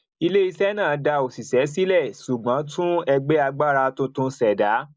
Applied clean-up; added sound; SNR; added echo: neural mask model Resemble Enhance denoiser.